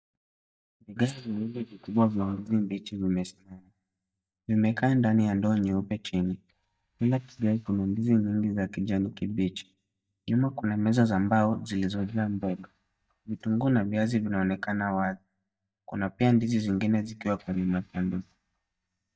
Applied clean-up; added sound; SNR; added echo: neural mask model DeepFilterNet 3.